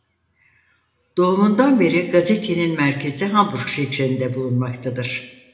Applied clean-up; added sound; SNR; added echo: none; none; none; reverberation time 0.7 s.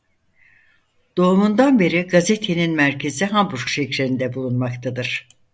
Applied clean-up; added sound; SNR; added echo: none; none; none; none.